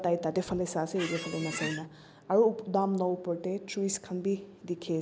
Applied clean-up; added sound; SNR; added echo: none; Squeak; 8 dB; none.